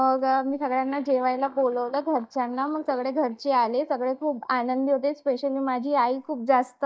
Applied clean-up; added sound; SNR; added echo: neural mask model DeepFilterNet 3.